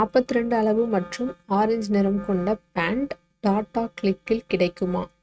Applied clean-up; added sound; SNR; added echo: neural mask model RNNoise.